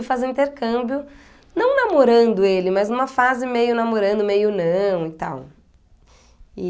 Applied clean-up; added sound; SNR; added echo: none; none; none; none.